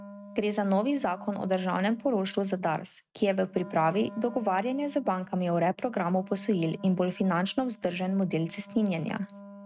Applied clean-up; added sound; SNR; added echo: neural mask model RNNoise.